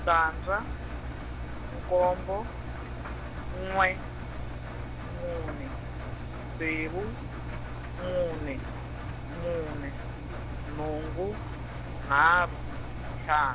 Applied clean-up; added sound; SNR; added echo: none; Engine; 4 dB; none.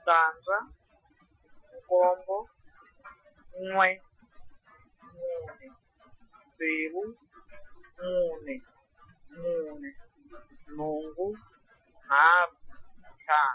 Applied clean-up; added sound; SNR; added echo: classical method Wiener filter.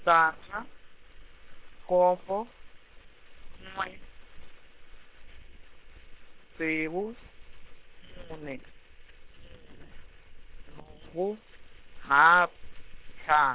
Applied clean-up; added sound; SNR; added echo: neural separator model SepFormer WHAM!.